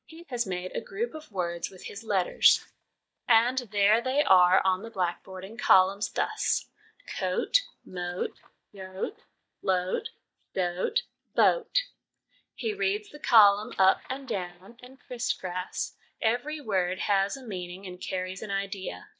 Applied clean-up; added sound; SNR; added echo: neural mask model DeepFilterNet 3.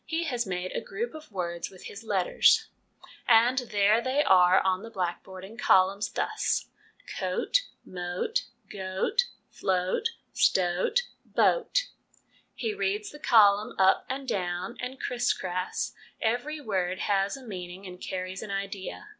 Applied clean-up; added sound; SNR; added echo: none; none; none; none.